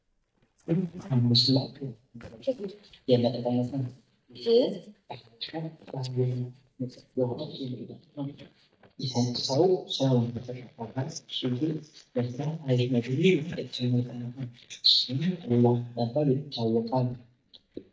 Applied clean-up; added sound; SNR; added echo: neural mask model DeepFilterNet 3.